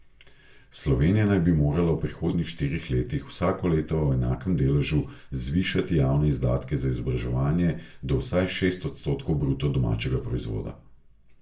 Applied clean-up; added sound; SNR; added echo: none; none; none; reverberation time 0.3 s.